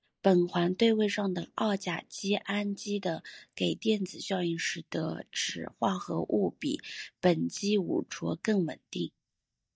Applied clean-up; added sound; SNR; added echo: neural mask model DeepFilterNet 3.